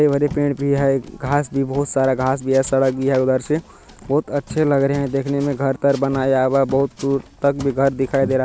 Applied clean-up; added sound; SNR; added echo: none; Run; 19 dB; none.